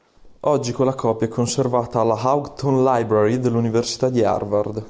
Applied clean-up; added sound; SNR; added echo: none; none; none; none.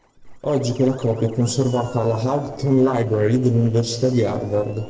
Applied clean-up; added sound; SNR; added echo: neural separator model SepFormer DNS4.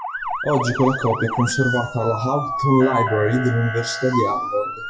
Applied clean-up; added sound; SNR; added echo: classical method WPE with log-MMSE.